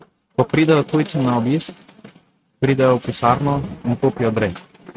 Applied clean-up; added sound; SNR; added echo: neural mask model RNNoise.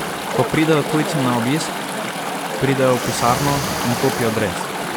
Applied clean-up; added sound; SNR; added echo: none; Chatter / Stream + Explosion; 3 dB; none.